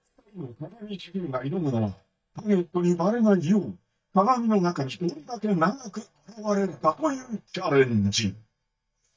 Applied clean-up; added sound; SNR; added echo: neural mask model DeepFilterNet 3.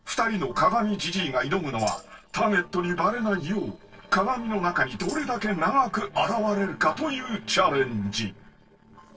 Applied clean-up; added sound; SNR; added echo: neural separator model SepFormer DNS4.